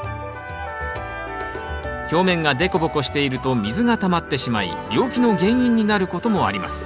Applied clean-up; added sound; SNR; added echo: none; none; none; none.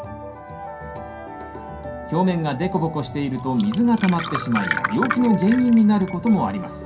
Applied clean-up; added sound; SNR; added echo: none; Glass; 9 dB; reverberation time 0.3 s.